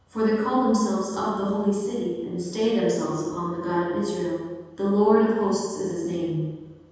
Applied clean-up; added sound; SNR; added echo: none; none; none; reverberation time 1.2 s.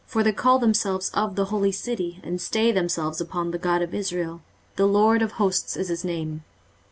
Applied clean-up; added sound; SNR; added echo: none; none; none; none.